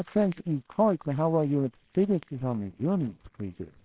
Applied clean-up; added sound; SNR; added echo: neural separator model SepFormer WHAMR!.